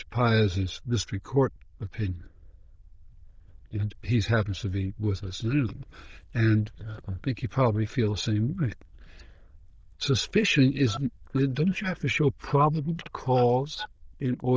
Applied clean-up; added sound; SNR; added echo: neural diffusion model UNIVERSE++.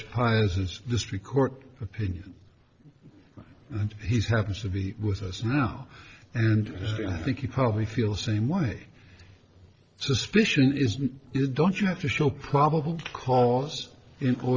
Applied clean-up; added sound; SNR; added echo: neural separator model SepFormer DNS4.